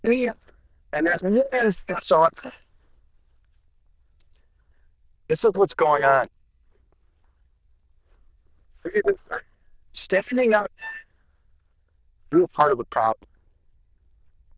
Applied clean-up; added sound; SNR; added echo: neural diffusion model UNIVERSE++.